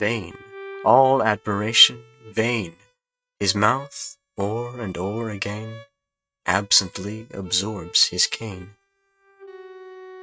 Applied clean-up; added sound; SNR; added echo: neural mask model RNNoise.